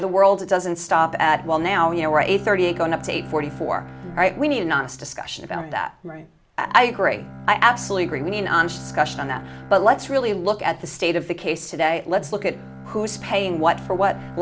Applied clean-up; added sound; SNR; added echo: none; Bowed string instrument; 16 dB; none.